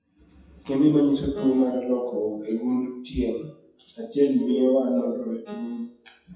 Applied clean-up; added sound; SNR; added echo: classical method WPE with log-MMSE.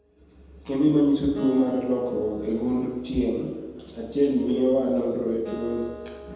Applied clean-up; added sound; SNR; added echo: none; Acoustic guitar; 18 dB; reverberation time 1.1 s.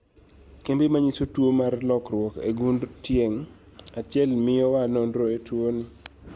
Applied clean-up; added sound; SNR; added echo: none; none; none; none.